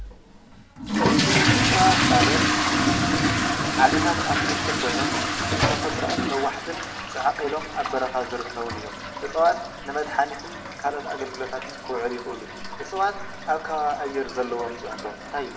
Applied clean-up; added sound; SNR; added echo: none; Fill (with liquid) / Toilet flush; -2 dB; reverberation time 1.1 s.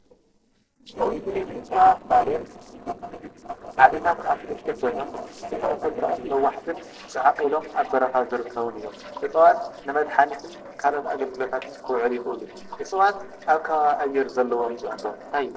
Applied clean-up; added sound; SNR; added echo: neural separator model SepFormer DNS4.